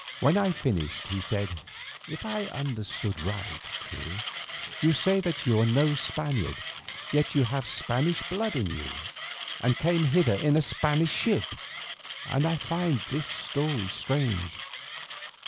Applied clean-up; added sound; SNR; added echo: none; Mechanisms; 10 dB; none.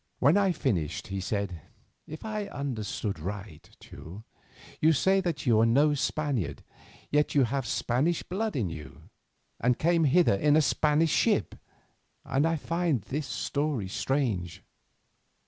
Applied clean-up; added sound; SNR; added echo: none; none; none; none.